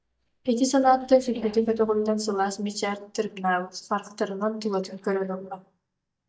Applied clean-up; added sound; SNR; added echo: neural mask model DeepFilterNet 3.